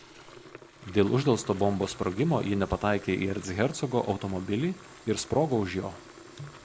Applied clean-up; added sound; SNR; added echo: none; Fill (with liquid) / Water tap, faucet; 19 dB; none.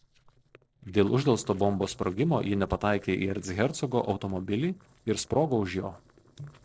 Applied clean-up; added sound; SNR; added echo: neural separator model SepFormer DNS4.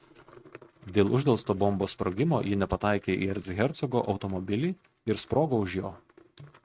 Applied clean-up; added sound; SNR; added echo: neural mask model RNNoise.